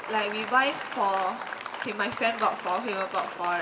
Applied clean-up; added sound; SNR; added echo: none; Applause; 8 dB; reverberation time 1.7 s.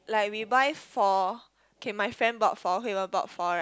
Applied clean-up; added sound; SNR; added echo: none; none; none; none.